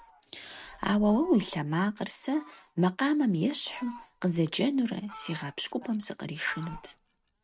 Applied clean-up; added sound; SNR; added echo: neural mask model RNNoise.